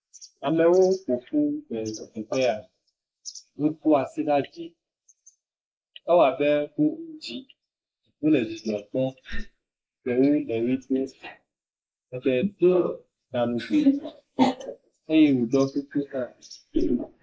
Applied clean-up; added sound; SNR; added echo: neural mask model Resemble Enhance denoiser.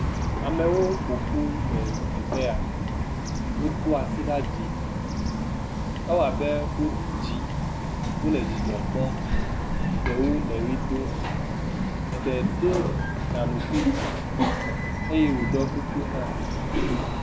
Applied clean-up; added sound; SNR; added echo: none; Bird vocalization, bird call, bird song; -3 dB; none.